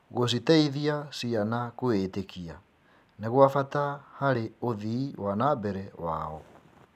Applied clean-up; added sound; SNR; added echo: none; none; none; none.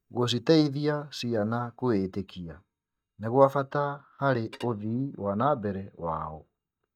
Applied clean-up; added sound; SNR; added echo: neural mask model DeepFilterNet 3.